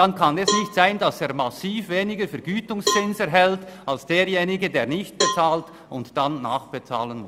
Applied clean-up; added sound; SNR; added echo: none; Cowbell; 8 dB; none.